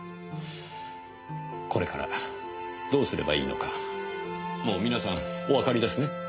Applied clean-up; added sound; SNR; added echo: none; Piano; 14 dB; none.